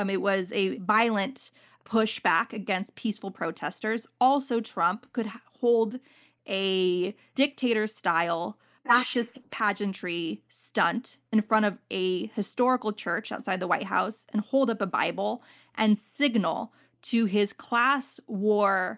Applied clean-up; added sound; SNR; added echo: neural mask model Resemble Enhance denoiser.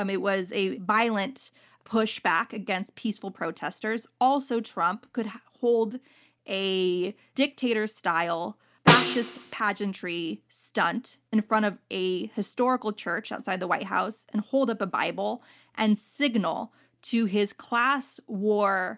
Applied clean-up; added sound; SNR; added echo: none; Snare drum; -2 dB; none.